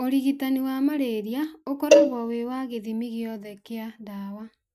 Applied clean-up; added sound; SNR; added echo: neural mask model RNNoise.